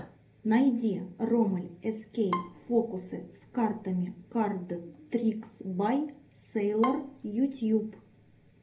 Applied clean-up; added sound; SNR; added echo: none; Bowed string instrument; 11 dB; reverberation time 0.3 s.